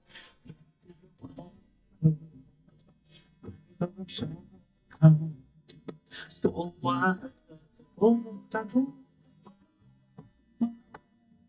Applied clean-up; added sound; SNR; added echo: neural mask model DeepFilterNet 3.